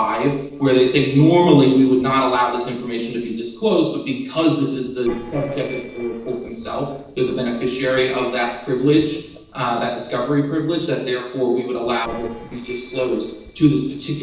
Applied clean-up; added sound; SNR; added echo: neural separator model SepFormer DNS4.